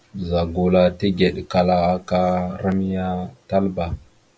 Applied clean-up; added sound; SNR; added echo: none; none; none; none.